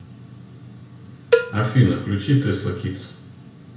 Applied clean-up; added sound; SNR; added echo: none; Cowbell; 3 dB; reverberation time 0.5 s.